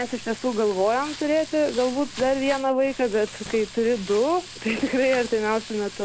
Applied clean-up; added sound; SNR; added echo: none; Frying (food); 15 dB; none.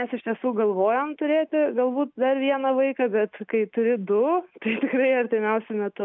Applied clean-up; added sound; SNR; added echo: none; none; none; none.